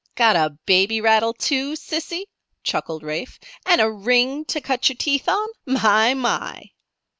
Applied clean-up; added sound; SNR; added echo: none; none; none; none.